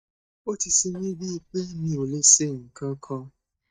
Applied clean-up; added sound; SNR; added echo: neural mask model DeepFilterNet 3.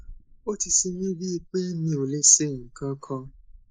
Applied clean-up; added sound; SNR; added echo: neural mask model Resemble Enhance denoiser.